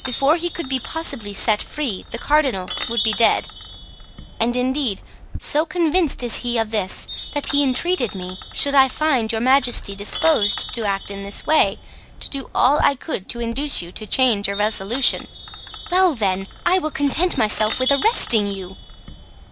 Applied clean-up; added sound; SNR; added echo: none; Chime; 8 dB; none.